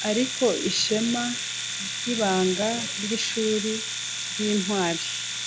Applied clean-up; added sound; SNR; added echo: none; Domestic sounds, home sounds; 4 dB; none.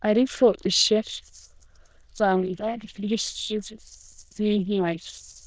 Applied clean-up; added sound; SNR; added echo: neural diffusion model UNIVERSE++.